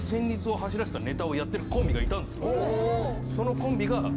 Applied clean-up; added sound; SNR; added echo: none; Accelerating, revving, vroom; 1 dB; none.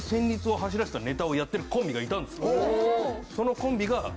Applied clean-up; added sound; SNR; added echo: none; none; none; none.